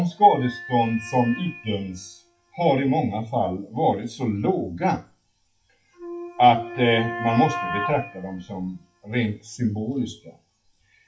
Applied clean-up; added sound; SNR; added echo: classical method WPE with log-MMSE.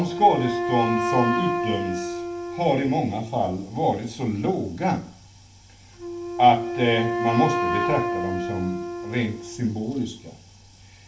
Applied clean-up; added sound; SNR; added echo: none; Wind instrument, woodwind instrument; 4 dB; reverberation time 0.3 s.